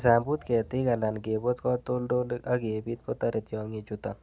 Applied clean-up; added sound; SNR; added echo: none; none; none; none.